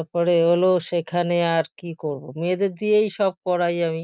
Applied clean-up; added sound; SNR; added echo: none; none; none; none.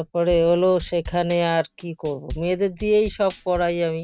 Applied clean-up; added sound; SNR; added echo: none; Drum / Drum kit; 17 dB; none.